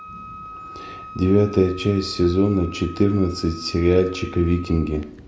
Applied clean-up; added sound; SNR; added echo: none; Wind instrument, woodwind instrument; 18 dB; none.